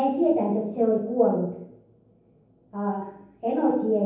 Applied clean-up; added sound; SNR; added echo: none; none; none; reverberation time 0.9 s.